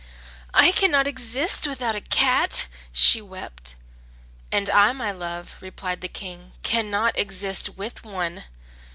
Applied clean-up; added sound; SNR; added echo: none; none; none; none.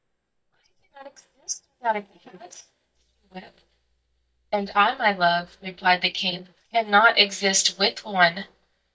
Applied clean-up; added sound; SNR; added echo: neural mask model DeepFilterNet 3.